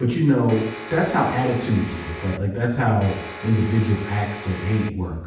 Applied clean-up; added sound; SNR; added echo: none; Domestic sounds, home sounds; 13 dB; reverberation time 0.9 s.